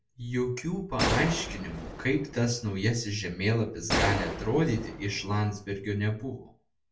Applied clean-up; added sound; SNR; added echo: none; Gunshot, gunfire; 5 dB; reverberation time 0.3 s.